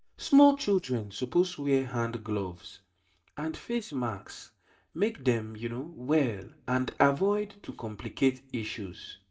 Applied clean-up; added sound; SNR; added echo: neural mask model DeepFilterNet 3.